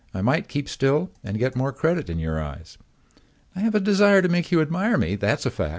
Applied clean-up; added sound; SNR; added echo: none; none; none; none.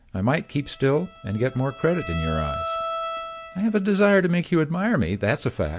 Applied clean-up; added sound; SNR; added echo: none; Bowed string instrument; 12 dB; none.